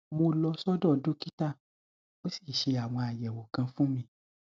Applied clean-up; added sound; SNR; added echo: none; none; none; none.